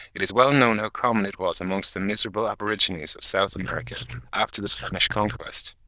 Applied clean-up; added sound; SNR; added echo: neural diffusion model UNIVERSE++.